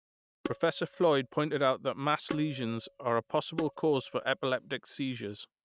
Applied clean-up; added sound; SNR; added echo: neural mask model RNNoise.